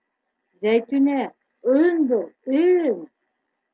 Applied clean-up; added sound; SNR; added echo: none; none; none; none.